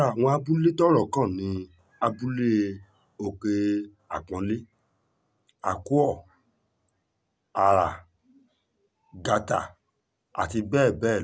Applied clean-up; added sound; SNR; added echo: none; none; none; none.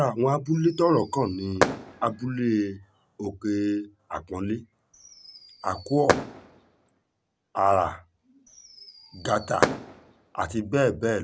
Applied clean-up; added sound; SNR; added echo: none; Fireworks; 5 dB; none.